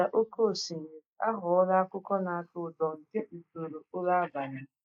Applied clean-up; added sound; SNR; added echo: neural mask model Resemble Enhance denoiser.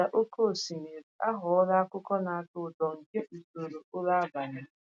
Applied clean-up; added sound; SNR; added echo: none; none; none; none.